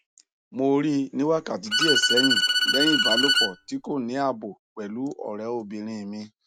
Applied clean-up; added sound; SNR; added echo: none; Bowed string instrument; -4 dB; none.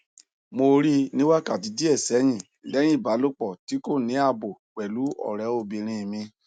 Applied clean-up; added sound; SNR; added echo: none; none; none; none.